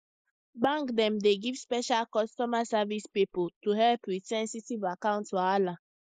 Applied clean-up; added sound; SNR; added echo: neural mask model Resemble Enhance denoiser.